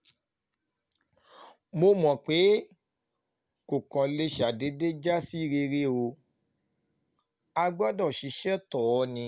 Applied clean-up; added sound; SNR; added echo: none; none; none; none.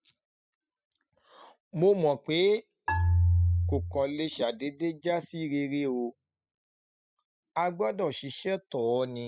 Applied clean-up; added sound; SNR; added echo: classical method spectral subtraction.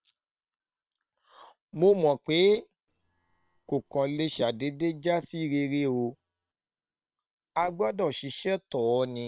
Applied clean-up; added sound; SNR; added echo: neural separator model SepFormer WHAM!.